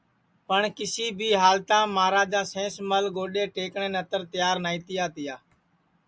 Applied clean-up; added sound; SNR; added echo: none; none; none; none.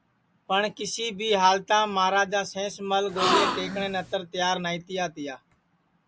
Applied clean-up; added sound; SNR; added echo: none; Gasp; -1 dB; none.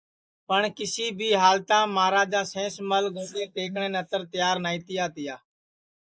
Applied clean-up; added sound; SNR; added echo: neural mask model Resemble Enhance denoiser.